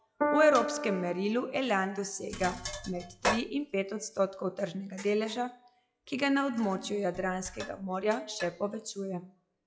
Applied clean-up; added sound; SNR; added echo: classical method log-MMSE.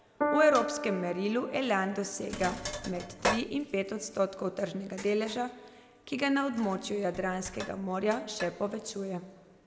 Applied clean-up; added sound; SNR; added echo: none; Piano + Sink (filling or washing); 7 dB; none.